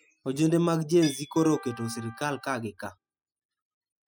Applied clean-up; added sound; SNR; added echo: classical method spectral subtraction.